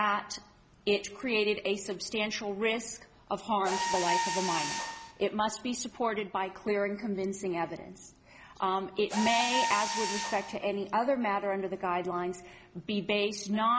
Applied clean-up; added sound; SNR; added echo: none; Mechanisms; 7 dB; none.